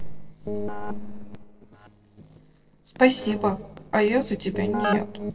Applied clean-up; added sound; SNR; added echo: neural separator model SepFormer DNS4.